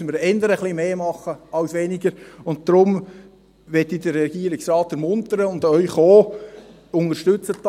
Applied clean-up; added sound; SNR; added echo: none; none; none; none.